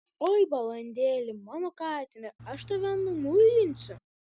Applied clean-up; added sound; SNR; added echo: none; Engine / Truck; 18 dB; none.